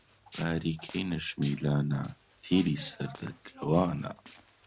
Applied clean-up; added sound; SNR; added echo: none; Walk, footsteps; 19 dB; none.